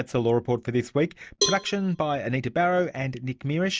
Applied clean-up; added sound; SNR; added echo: none; Cowbell; 8 dB; none.